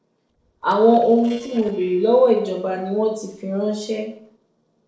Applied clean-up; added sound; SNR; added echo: neural separator model SepFormer DNS4.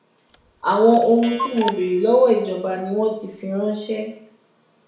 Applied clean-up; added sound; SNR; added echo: none; Clock; 13 dB; reverberation time 0.6 s.